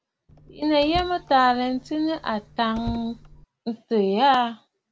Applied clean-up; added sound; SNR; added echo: none; Car; 16 dB; none.